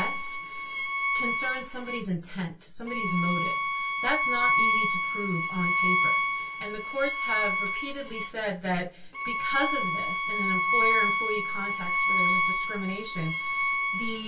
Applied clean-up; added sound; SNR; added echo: none; Bowed string instrument; -5 dB; reverberation time 0.2 s.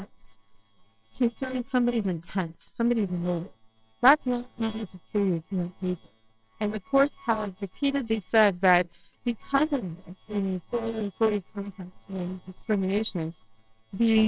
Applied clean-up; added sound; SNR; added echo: neural separator model SepFormer WHAMR!.